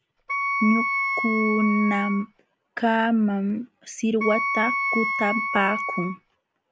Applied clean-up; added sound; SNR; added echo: none; Wind instrument, woodwind instrument; 1 dB; none.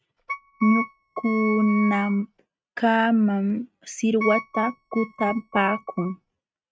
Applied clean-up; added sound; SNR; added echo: neural mask model RNNoise.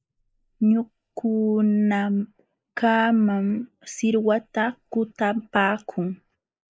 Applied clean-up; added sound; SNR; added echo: neural mask model Resemble Enhance denoiser.